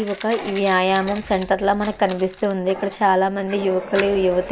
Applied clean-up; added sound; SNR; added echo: none; Fire + Fire; 15 dB; none.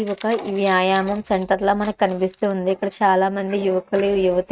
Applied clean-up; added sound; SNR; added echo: neural mask model RNNoise.